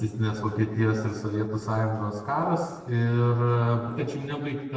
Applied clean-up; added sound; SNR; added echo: neural separator model SepFormer DNS4.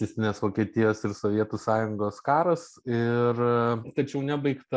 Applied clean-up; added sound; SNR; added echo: none; none; none; none.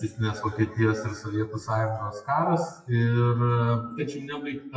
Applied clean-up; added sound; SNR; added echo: classical method WPE with log-MMSE.